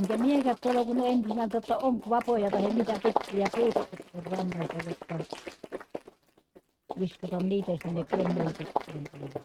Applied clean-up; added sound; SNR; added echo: neural mask model RNNoise.